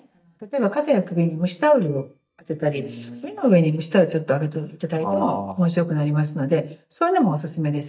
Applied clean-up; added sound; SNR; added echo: neural mask model DeepFilterNet 3.